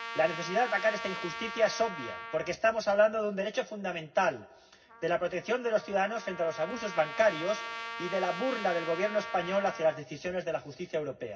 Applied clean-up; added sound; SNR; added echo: none; Trumpet; 11 dB; reverberation time 0.4 s.